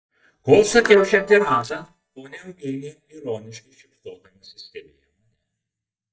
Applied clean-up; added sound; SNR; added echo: neural mask model DeepFilterNet 3.